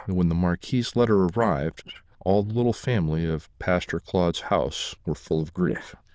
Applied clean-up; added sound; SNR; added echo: neural diffusion model UNIVERSE++.